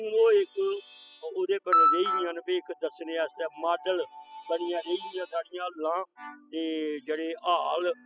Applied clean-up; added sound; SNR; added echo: classical method spectral subtraction.